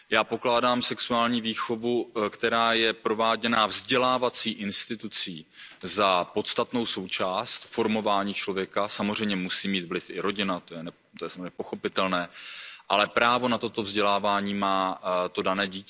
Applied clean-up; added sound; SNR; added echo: none; none; none; none.